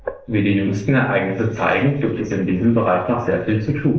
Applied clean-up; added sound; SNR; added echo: neural mask model Resemble Enhance denoiser.